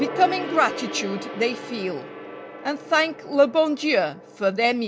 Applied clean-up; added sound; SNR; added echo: none; Gong; 11 dB; none.